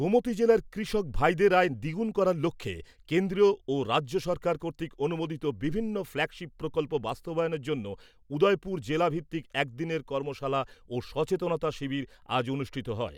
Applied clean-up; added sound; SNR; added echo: none; none; none; none.